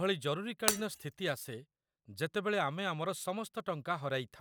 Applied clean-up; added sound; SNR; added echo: none; Shatter; 3 dB; none.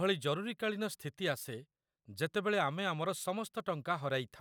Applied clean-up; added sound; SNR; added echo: none; none; none; none.